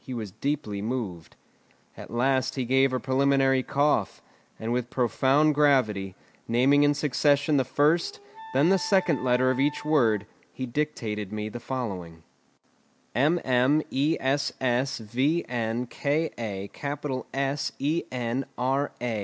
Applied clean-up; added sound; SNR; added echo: none; Wind instrument, woodwind instrument; 17 dB; none.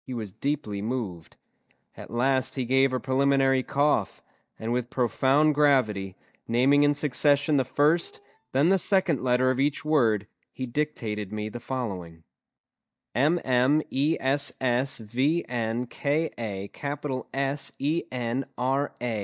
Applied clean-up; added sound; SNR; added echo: neural mask model DeepFilterNet 3.